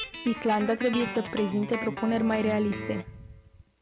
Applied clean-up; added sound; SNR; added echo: none; Guitar; 9 dB; none.